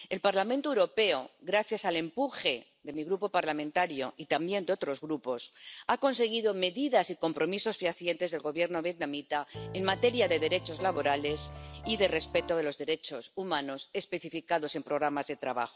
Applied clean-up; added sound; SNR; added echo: none; Piano; 12 dB; none.